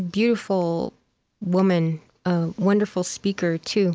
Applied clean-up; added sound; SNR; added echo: none; none; none; none.